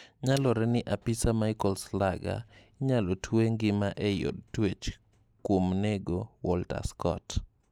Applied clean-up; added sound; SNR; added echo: none; none; none; none.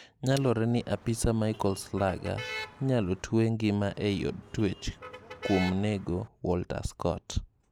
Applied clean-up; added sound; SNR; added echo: none; Motor vehicle (road); 14 dB; none.